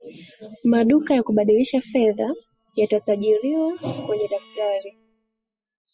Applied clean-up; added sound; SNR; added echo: classical method spectral subtraction.